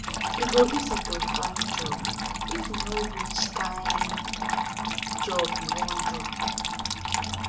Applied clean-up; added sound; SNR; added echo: none; Trickle, dribble / Water tap, faucet; -3 dB; reverberation time 0.4 s.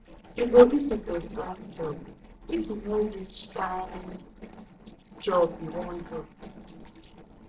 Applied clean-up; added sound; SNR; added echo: neural separator model SepFormer DNS4.